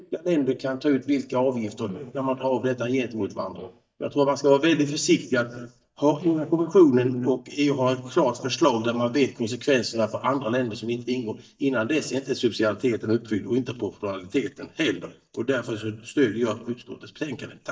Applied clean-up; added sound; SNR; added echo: neural mask model DeepFilterNet 3.